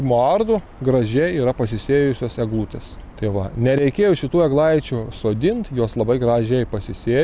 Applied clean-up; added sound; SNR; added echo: none; none; none; none.